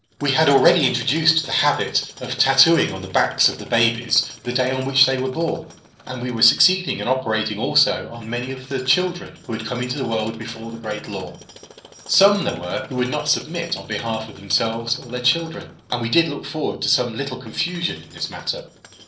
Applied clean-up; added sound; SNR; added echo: neural separator model SepFormer DNS4.